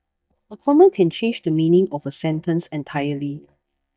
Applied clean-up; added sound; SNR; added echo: neural mask model DeepFilterNet 3.